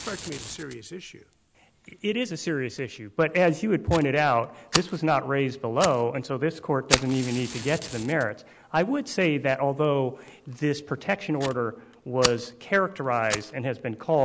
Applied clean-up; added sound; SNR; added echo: none; Fire; 11 dB; none.